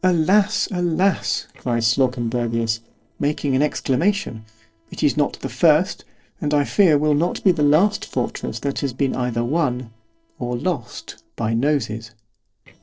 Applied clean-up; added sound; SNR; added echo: neural separator model SepFormer DNS4.